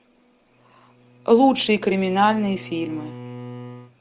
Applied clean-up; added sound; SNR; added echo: none; Bowed string instrument; 18 dB; none.